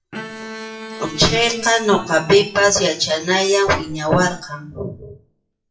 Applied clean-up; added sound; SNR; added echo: classical method WPE with log-MMSE.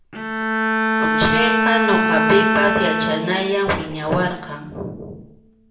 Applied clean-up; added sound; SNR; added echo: none; Bowed string instrument; -1 dB; reverberation time 0.7 s.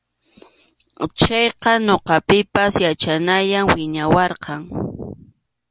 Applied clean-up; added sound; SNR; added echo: none; none; none; none.